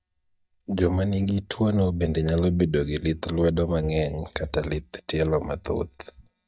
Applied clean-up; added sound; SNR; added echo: neural mask model DeepFilterNet 3.